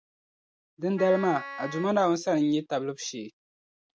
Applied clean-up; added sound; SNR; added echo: none; Wind instrument, woodwind instrument; 11 dB; none.